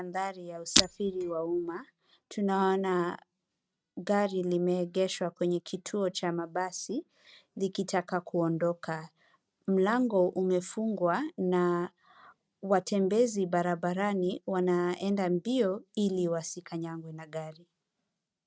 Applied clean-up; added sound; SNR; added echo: neural mask model RNNoise.